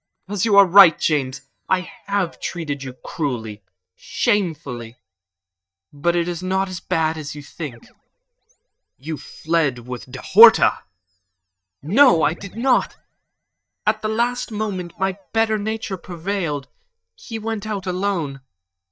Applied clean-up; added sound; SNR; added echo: neural mask model DeepFilterNet 3.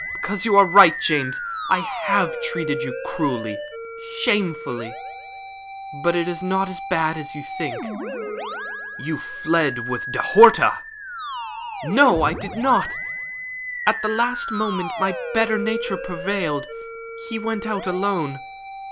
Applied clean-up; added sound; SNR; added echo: none; Musical instrument; 7 dB; none.